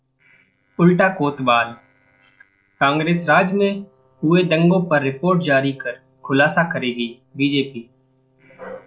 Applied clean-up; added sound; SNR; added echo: neural separator model SepFormer DNS4.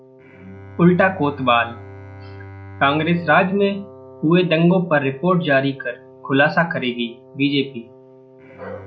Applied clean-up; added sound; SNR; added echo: none; Wind instrument, woodwind instrument + Bowed string instrument; 20 dB; none.